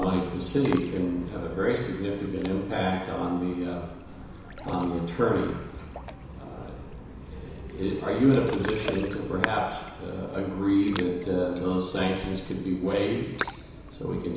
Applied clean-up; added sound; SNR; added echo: none; Ocean; 11 dB; reverberation time 1.0 s.